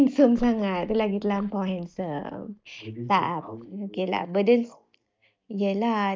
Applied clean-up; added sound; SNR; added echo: neural mask model DeepFilterNet 3.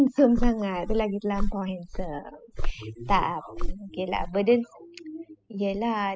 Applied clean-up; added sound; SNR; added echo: classical method spectral subtraction.